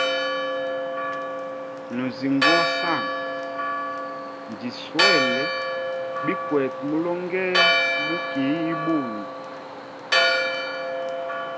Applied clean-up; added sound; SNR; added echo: none; Church bell; -4 dB; none.